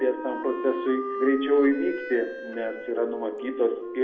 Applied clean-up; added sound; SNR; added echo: none; Wind instrument, woodwind instrument; 8 dB; reverberation time 0.7 s.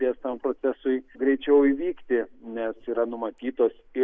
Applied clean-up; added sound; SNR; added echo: none; none; none; none.